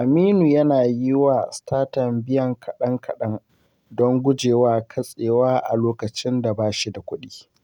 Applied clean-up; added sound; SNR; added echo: none; none; none; none.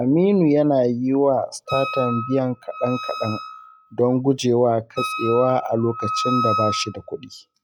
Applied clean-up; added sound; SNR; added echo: classical method log-MMSE.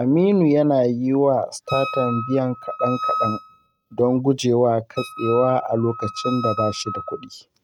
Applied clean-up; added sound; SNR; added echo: neural mask model RNNoise.